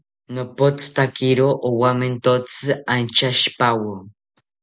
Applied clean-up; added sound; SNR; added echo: none; none; none; none.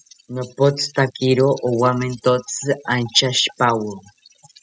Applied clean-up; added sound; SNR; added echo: classical method spectral subtraction.